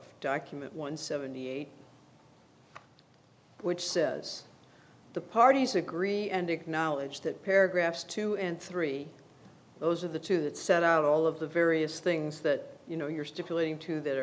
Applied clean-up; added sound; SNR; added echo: none; none; none; none.